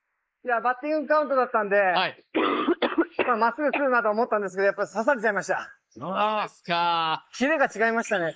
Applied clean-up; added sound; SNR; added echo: neural mask model Resemble Enhance denoiser.